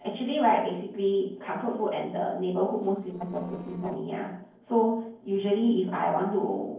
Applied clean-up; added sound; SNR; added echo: neural separator model SepFormer DNS4.